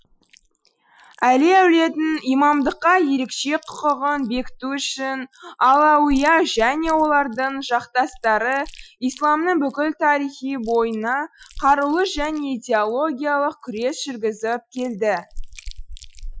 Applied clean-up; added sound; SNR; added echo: classical method Wiener filter.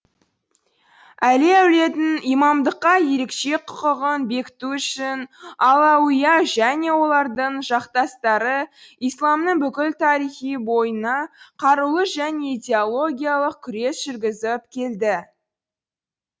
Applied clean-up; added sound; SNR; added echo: none; none; none; none.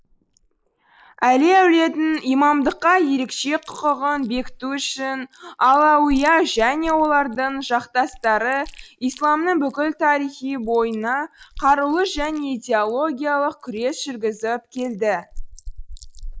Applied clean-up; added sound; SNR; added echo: neural mask model Resemble Enhance denoiser.